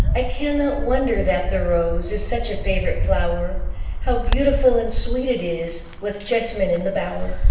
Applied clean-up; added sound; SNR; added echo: none; Bird; -1 dB; reverberation time 0.8 s.